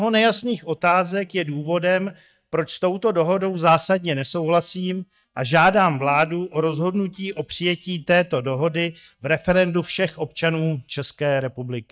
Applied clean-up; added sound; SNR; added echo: neural mask model DeepFilterNet 3.